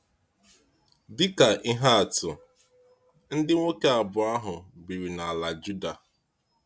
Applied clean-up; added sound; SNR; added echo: none; none; none; none.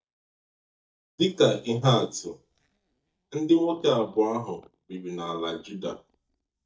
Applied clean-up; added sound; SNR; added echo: neural mask model DeepFilterNet 3.